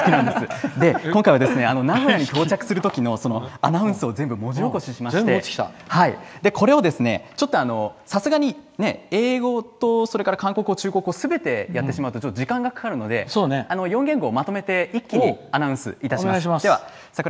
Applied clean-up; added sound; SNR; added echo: none; none; none; none.